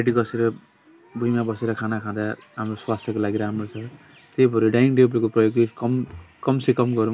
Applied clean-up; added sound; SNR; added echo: none; none; none; none.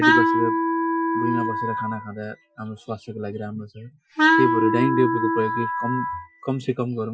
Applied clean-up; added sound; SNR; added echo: classical method Wiener filter.